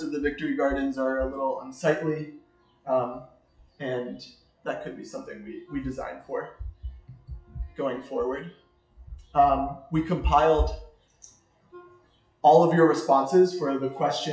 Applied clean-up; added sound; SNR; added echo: classical method WPE with log-MMSE.